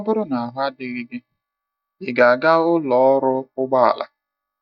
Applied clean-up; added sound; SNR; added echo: neural mask model DeepFilterNet 3.